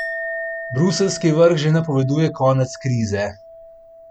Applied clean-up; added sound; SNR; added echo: none; Chink, clink; 13 dB; none.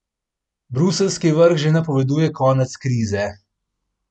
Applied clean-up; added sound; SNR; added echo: none; none; none; none.